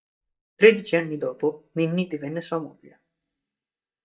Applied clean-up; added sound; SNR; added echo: neural mask model DeepFilterNet 3.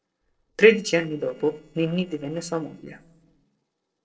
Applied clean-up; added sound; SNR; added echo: neural separator model SepFormer DNS4.